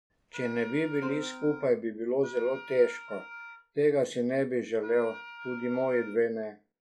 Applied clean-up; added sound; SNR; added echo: classical method log-MMSE.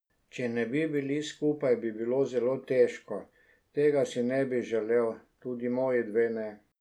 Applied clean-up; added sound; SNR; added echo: none; none; none; none.